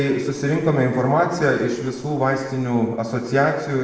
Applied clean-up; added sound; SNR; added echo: neural separator model SepFormer DNS4.